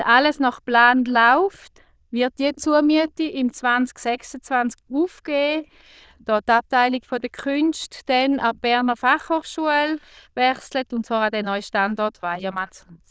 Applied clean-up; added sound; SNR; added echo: neural diffusion model UNIVERSE++.